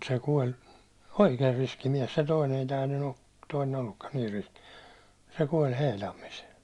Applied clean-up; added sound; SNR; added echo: none; none; none; none.